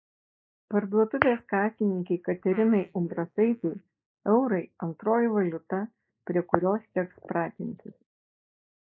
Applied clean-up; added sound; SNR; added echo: neural mask model Resemble Enhance denoiser.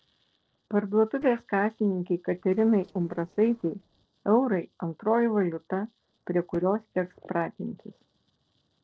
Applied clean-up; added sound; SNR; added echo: neural separator model SepFormer DNS4.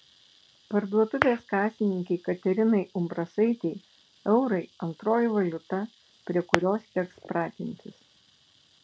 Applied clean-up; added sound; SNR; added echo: none; none; none; none.